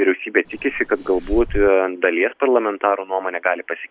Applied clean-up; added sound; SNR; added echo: none; Fireworks; 8 dB; none.